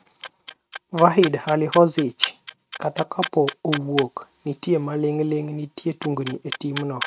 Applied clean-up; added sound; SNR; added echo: neural mask model RNNoise.